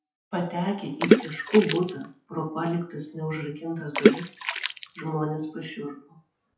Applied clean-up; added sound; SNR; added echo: classical method WPE with log-MMSE.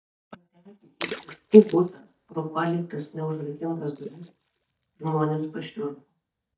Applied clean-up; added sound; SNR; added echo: neural mask model DeepFilterNet 3.